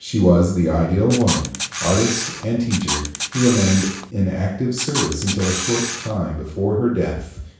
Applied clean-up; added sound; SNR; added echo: none; Camera; 6 dB; reverberation time 0.7 s.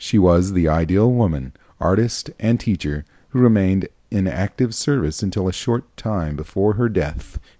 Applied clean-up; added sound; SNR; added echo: none; none; none; none.